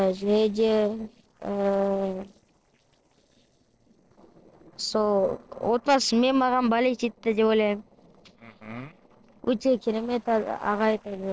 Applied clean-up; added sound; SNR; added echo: neural separator model SepFormer DNS4.